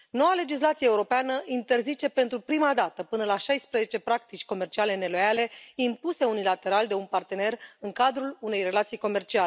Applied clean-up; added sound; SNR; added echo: none; none; none; none.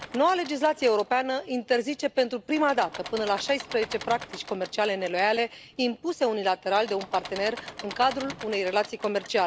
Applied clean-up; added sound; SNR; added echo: none; Engine / Mechanisms; 16 dB; none.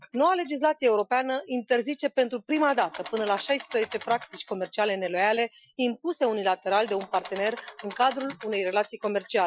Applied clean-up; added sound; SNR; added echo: classical method Wiener filter.